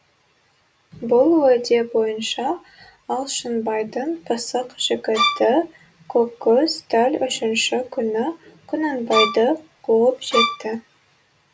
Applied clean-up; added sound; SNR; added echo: none; Bowed string instrument; 2 dB; none.